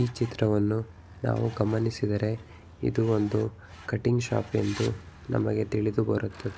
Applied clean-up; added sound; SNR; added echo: none; Truck; 18 dB; none.